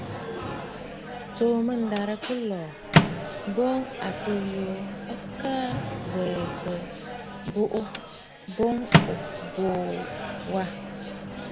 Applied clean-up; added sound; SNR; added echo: none; Microwave oven; 0 dB; none.